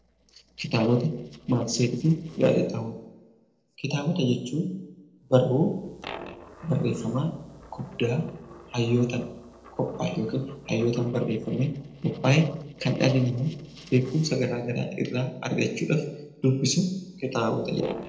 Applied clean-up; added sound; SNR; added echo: neural separator model SepFormer DNS4.